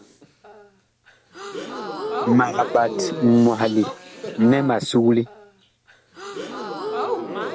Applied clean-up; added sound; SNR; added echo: none; Crowd / Gasp; 8 dB; none.